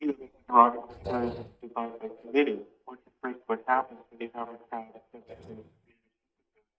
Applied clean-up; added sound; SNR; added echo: neural mask model DeepFilterNet 3.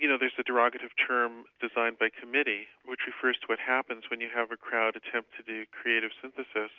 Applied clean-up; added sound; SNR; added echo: none; none; none; none.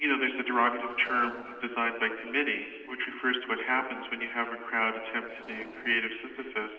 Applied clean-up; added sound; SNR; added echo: neural separator model SepFormer DNS4.